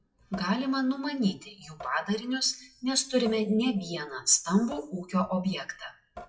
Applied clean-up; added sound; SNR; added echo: classical method WPE with log-MMSE.